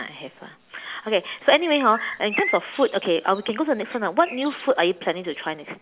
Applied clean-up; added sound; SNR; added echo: none; Bird; 12 dB; none.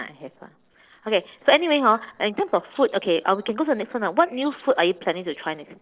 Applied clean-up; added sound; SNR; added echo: neural separator model SepFormer DNS4.